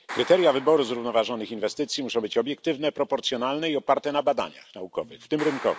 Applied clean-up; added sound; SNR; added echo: none; Clapping; 18 dB; none.